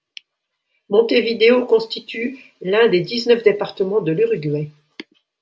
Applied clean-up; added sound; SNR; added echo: none; none; none; none.